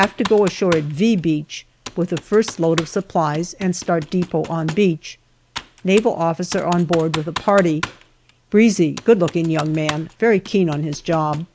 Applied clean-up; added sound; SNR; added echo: none; Computer keyboard; 15 dB; none.